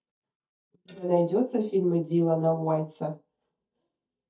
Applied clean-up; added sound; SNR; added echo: neural mask model DeepFilterNet 3.